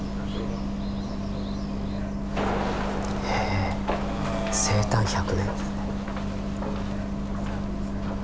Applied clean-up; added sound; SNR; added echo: none; Bus; -2 dB; none.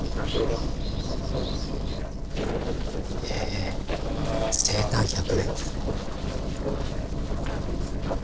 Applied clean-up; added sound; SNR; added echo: neural separator model SepFormer DNS4.